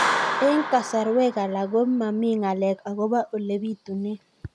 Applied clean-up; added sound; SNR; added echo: none; Clapping; 7 dB; none.